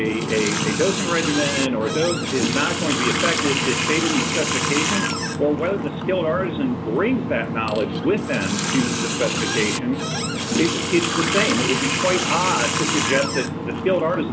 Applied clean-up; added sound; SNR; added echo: none; Water tap, faucet; 0 dB; none.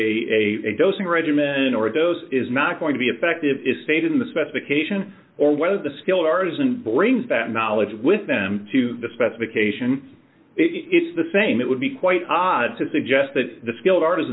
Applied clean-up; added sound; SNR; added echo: none; none; none; none.